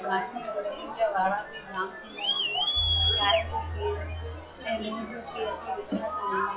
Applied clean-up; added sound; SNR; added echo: classical method log-MMSE.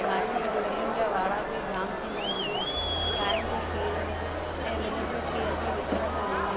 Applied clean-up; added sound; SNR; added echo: none; Crowd; -5 dB; none.